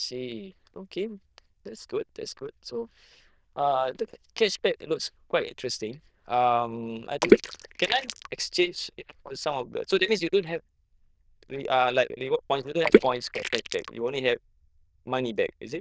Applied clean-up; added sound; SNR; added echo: neural diffusion model UNIVERSE++.